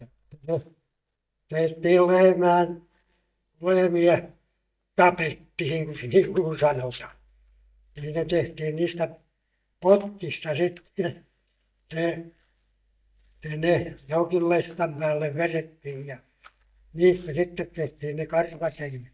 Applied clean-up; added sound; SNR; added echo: neural mask model DeepFilterNet 3.